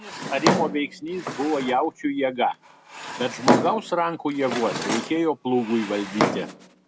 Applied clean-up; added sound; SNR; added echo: none; Drawer open or close; 3 dB; none.